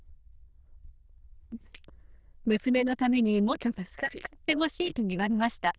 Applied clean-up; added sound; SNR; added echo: neural diffusion model UNIVERSE++.